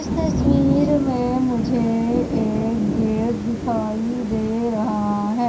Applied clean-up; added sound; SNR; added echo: none; Thunder / Rain; 3 dB; reverberation time 0.3 s.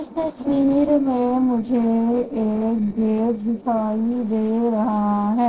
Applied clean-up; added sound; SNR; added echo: neural separator model SepFormer DNS4.